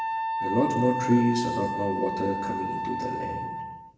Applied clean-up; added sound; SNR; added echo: none; Wind instrument, woodwind instrument; 3 dB; reverberation time 1.1 s.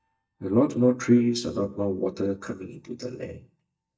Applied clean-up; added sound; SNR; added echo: neural mask model DeepFilterNet 3.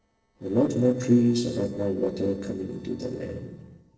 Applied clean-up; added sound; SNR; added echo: neural separator model SepFormer DNS4.